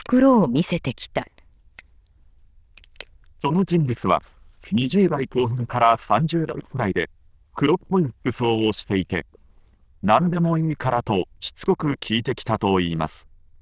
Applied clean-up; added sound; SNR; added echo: neural diffusion model UNIVERSE++.